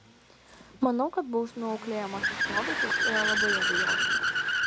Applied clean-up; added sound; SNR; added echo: none; Accelerating, revving, vroom / Car; -3 dB; none.